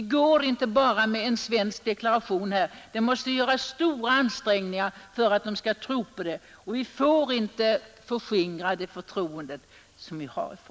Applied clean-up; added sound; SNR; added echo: none; none; none; none.